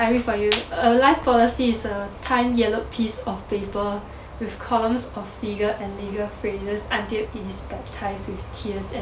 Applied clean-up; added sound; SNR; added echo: none; none; none; none.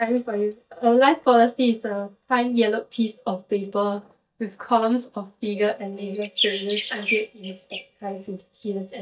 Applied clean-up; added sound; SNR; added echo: neural mask model DeepFilterNet 3.